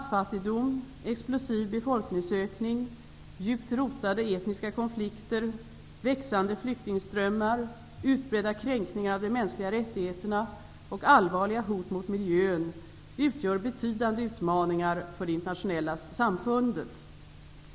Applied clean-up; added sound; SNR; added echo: none; none; none; none.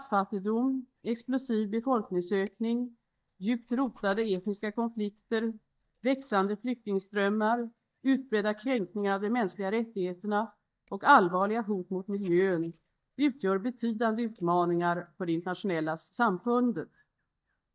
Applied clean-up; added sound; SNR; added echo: neural mask model DeepFilterNet 3.